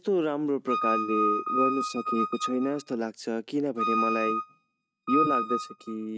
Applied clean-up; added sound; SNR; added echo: neural mask model RNNoise.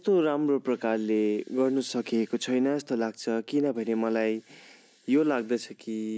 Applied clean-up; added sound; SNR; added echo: neural mask model Resemble Enhance denoiser.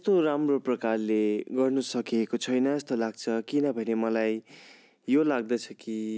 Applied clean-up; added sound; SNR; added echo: none; none; none; none.